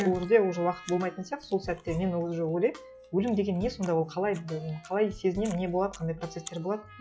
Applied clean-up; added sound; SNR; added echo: classical method log-MMSE.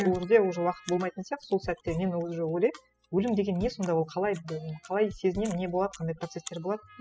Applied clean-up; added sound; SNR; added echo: classical method spectral subtraction.